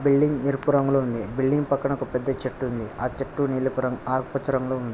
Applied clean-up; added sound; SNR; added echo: none; none; none; none.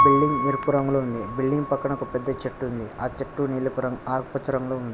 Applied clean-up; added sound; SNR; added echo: none; Piano; 4 dB; none.